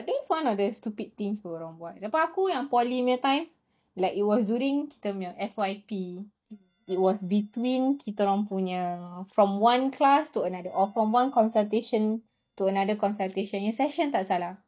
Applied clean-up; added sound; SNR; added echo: neural mask model DeepFilterNet 3.